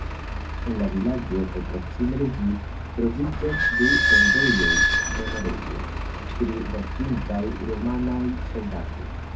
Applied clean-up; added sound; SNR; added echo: none; Squeak / Idling; -3 dB; reverberation time 0.3 s.